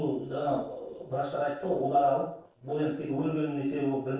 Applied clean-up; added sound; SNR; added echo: neural separator model SepFormer DNS4.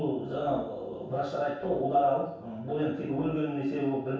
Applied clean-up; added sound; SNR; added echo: none; Brass instrument; 16 dB; reverberation time 0.7 s.